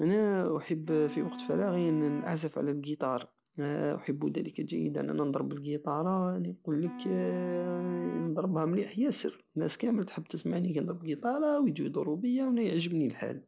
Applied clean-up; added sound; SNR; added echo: none; Wind instrument, woodwind instrument; 13 dB; none.